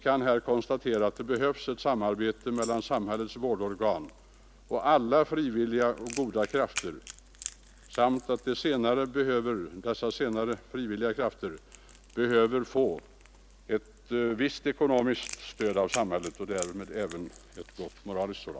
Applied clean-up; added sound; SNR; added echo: none; Tambourine + Crackle; 19 dB; none.